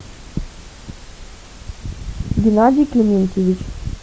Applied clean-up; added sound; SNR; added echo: none; none; none; none.